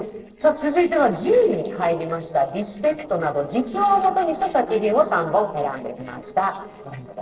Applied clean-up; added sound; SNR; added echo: neural separator model SepFormer DNS4.